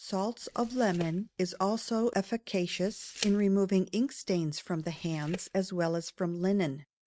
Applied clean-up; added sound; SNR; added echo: neural mask model RNNoise.